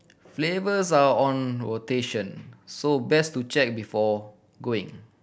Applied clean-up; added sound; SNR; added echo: none; none; none; none.